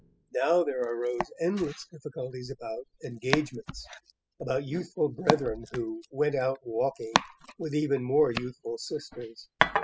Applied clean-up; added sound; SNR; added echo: classical method spectral subtraction.